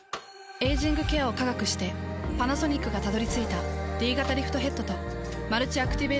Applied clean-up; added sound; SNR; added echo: none; none; none; none.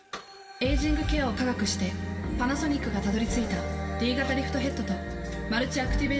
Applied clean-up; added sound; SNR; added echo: none; none; none; reverberation time 2.2 s.